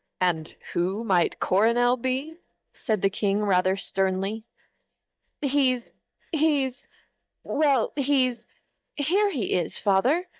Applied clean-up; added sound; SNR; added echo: neural mask model DeepFilterNet 3.